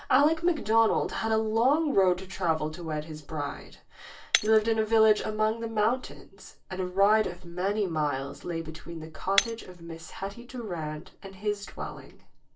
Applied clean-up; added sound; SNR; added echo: none; Shatter; 11 dB; reverberation time 0.2 s.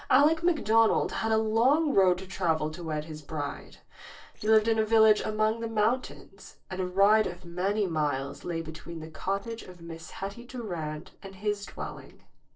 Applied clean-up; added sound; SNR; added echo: neural separator model SepFormer DNS4.